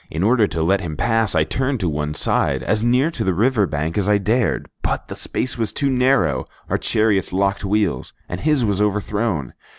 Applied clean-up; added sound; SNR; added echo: none; none; none; none.